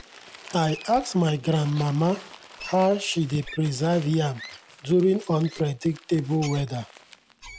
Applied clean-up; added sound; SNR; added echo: none; Crumpling, crinkling + Wild animals; 19 dB; none.